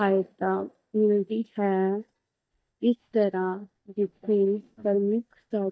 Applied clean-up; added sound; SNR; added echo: neural mask model DeepFilterNet 3.